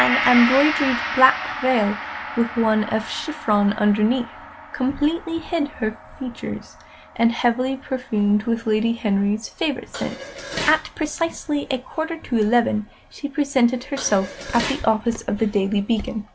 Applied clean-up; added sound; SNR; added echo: none; Dishes, pots, and pans + Gong; 10 dB; none.